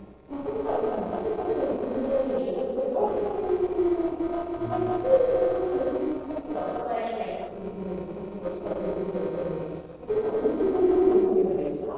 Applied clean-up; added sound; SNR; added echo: neural separator model SepFormer DNS4.